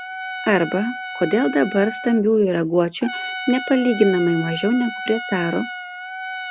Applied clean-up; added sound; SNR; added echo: none; Trumpet; 10 dB; none.